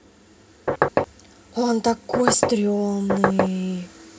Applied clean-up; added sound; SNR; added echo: none; Knock; -4 dB; reverberation time 0.3 s.